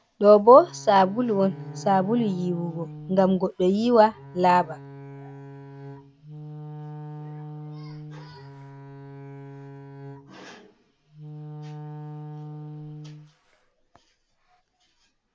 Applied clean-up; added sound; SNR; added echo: none; Bowed string instrument + Wind instrument, woodwind instrument; 15 dB; none.